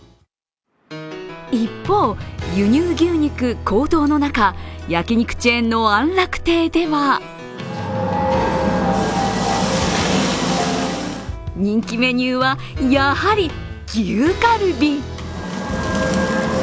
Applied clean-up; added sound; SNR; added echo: none; none; none; none.